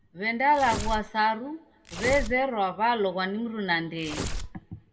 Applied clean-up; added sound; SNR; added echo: none; Tearing; 8 dB; reverberation time 0.6 s.